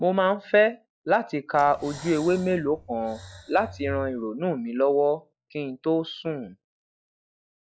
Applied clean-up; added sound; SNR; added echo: classical method log-MMSE.